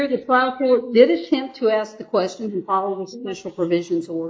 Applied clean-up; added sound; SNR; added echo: neural mask model Resemble Enhance denoiser.